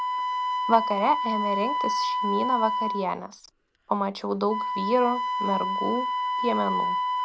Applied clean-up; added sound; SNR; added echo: none; Wind instrument, woodwind instrument; 0 dB; none.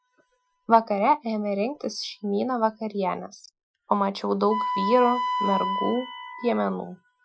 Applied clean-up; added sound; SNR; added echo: classical method Wiener filter.